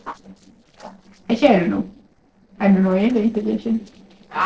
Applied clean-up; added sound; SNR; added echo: neural separator model SepFormer DNS4.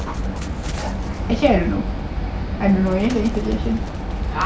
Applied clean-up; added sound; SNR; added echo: none; Dog; 19 dB; none.